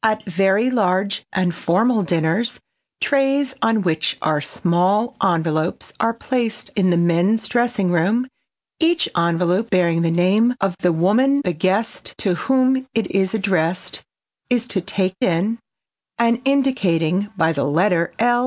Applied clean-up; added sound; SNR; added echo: none; none; none; none.